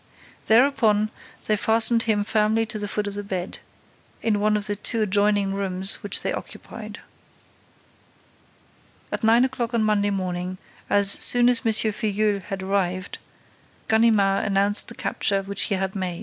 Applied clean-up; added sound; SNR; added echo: none; none; none; none.